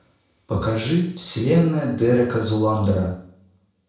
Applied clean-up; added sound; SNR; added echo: none; none; none; reverberation time 0.6 s.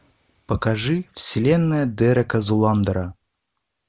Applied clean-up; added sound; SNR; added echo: none; none; none; none.